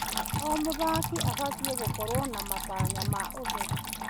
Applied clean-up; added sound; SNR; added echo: none; Trickle, dribble / Water tap, faucet + Bass guitar; -2 dB; none.